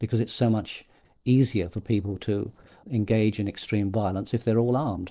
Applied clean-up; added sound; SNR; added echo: neural separator model SepFormer DNS4.